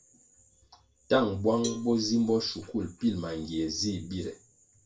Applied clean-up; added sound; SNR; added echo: none; Cowbell; 17 dB; reverberation time 0.2 s.